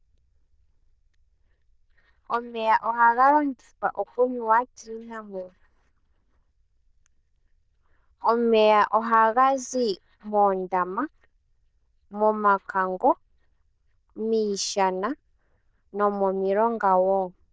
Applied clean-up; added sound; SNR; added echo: neural diffusion model UNIVERSE++.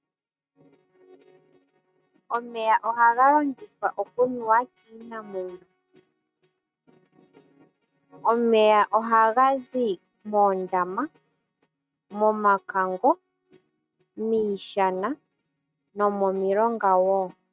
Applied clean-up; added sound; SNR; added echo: neural mask model RNNoise.